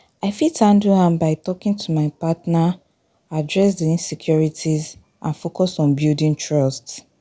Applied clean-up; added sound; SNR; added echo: none; none; none; none.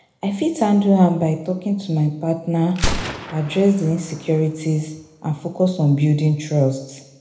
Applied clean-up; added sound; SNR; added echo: none; Gunshot, gunfire; 12 dB; reverberation time 0.8 s.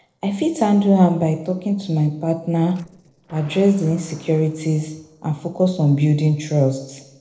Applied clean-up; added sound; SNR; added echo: neural separator model SepFormer DNS4.